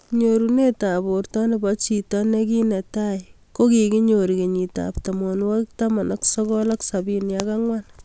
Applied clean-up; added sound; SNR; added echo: none; none; none; none.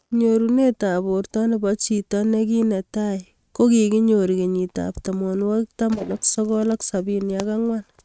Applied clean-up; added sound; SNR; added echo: neural mask model RNNoise.